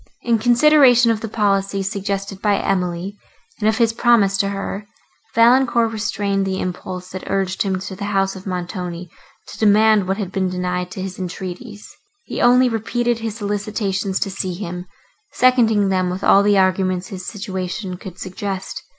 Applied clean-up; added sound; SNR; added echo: none; none; none; none.